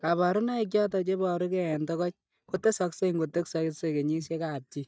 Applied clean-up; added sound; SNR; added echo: neural mask model DeepFilterNet 3.